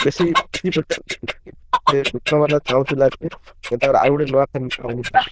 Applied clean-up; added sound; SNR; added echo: neural diffusion model UNIVERSE++.